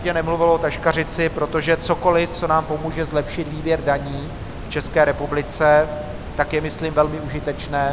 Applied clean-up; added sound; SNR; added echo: none; Water; 10 dB; none.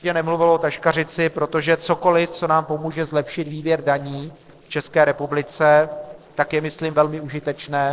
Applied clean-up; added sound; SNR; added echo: neural separator model SepFormer DNS4.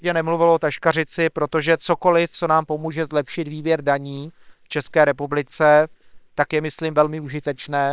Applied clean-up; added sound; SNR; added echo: neural separator model SepFormer WHAM!.